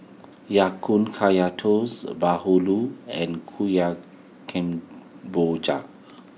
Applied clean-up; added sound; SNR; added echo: none; none; none; none.